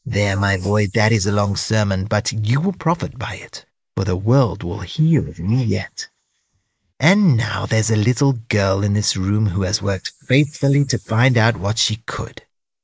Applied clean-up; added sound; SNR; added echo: neural mask model Resemble Enhance denoiser.